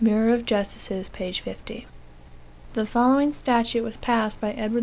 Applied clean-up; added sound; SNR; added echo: none; none; none; none.